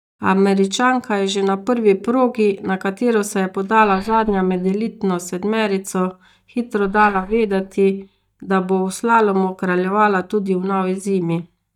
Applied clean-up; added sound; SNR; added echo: neural mask model DeepFilterNet 3.